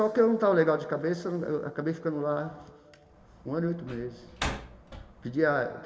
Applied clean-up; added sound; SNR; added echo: none; Slam; 12 dB; reverberation time 1.7 s.